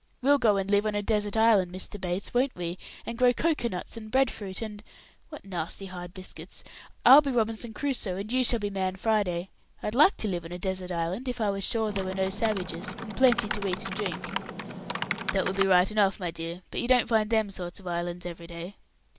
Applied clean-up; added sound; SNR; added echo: none; Typing; 7 dB; none.